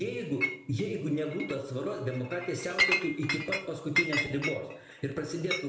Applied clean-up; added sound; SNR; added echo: none; Chink, clink; 1 dB; reverberation time 1.0 s.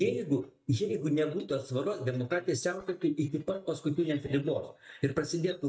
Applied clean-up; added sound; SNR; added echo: neural mask model DeepFilterNet 3.